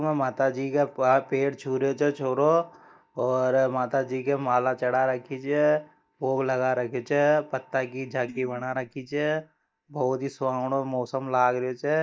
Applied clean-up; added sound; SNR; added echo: neural mask model DeepFilterNet 3.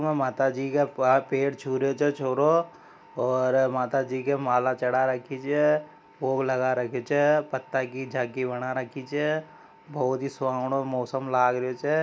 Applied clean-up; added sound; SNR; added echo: none; none; none; none.